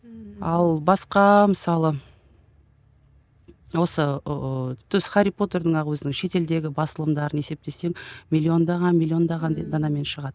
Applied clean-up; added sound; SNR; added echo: none; none; none; none.